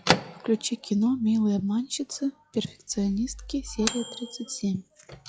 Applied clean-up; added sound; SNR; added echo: classical method log-MMSE.